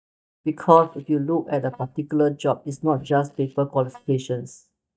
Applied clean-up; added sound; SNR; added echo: neural mask model DeepFilterNet 3.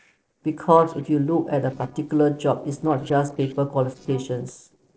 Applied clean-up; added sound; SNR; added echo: neural separator model SepFormer DNS4.